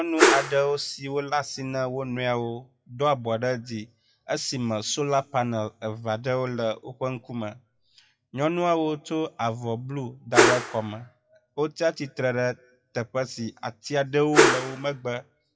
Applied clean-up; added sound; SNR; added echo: classical method WPE with log-MMSE.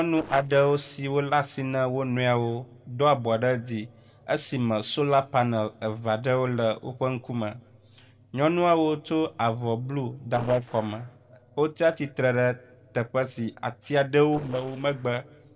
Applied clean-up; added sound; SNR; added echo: neural separator model SepFormer DNS4.